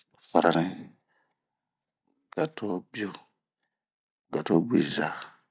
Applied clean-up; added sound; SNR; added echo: none; none; none; none.